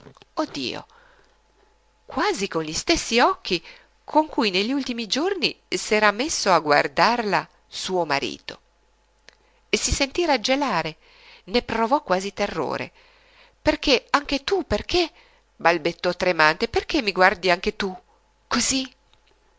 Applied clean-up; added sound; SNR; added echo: none; none; none; none.